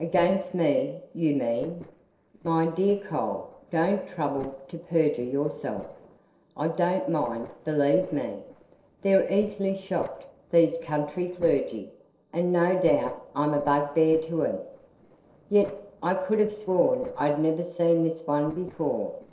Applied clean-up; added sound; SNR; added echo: neural separator model SepFormer DNS4.